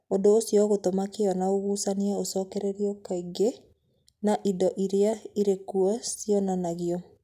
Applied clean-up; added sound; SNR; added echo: none; none; none; none.